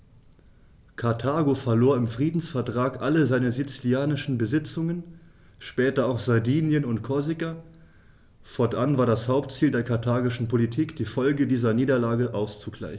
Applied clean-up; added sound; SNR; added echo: none; none; none; none.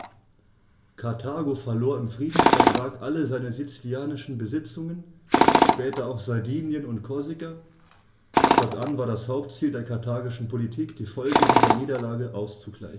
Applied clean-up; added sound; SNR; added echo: none; Tools; -3 dB; reverberation time 0.4 s.